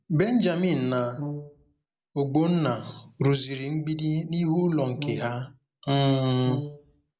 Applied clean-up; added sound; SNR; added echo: none; Brass instrument; 10 dB; none.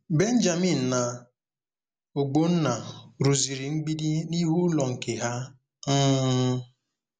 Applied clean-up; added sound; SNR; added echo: none; none; none; none.